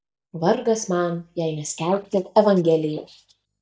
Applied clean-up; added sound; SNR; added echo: neural mask model DeepFilterNet 3.